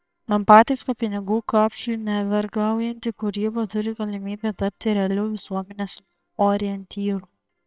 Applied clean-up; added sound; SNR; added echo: neural separator model SepFormer WHAMR!.